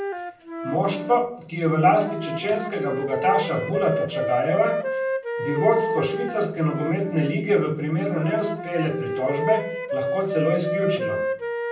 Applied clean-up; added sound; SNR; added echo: none; Wind instrument, woodwind instrument; 4 dB; reverberation time 0.6 s.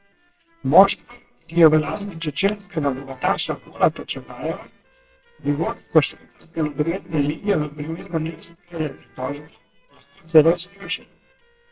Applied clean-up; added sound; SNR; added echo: neural separator model SepFormer WHAMR!.